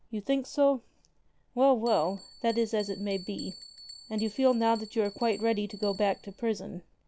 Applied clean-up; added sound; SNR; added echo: none; Bell; 19 dB; none.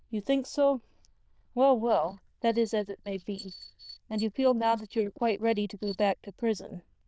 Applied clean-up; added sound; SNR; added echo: neural diffusion model UNIVERSE++.